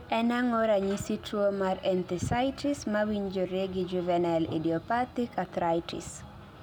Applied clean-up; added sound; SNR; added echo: none; none; none; none.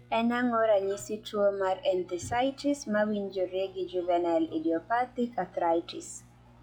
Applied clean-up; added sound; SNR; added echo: classical method log-MMSE.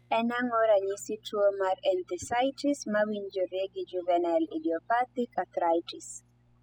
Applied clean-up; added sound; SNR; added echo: classical method spectral subtraction.